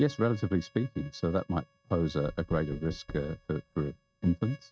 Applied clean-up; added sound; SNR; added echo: neural mask model RNNoise.